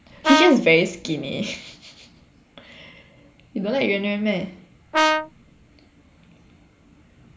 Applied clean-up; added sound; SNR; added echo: none; Brass instrument; -2 dB; none.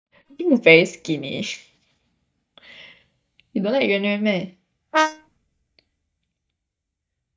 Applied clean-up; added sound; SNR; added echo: neural mask model DeepFilterNet 3.